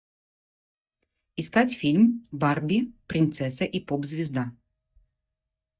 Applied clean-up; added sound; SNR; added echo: neural mask model DeepFilterNet 3.